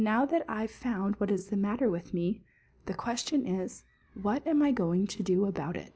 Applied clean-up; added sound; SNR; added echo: none; none; none; none.